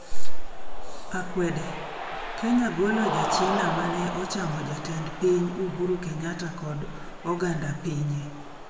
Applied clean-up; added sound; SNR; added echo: none; Cheering; 11 dB; reverberation time 1.0 s.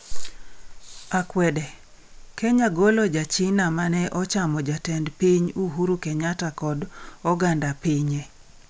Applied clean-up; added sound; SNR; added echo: none; none; none; none.